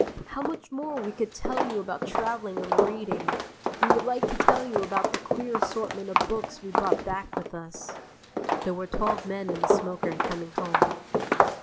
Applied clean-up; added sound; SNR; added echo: none; Walk, footsteps; -4 dB; none.